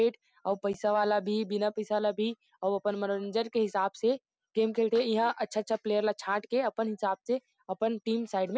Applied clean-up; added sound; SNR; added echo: none; none; none; none.